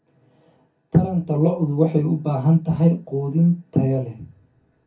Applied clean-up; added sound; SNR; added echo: none; none; none; reverberation time 0.3 s.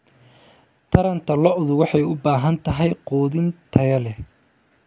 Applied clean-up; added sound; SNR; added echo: none; none; none; none.